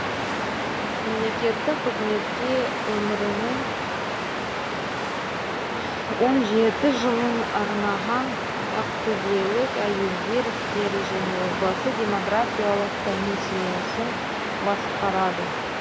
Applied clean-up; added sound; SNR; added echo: none; Waves, surf; 1 dB; none.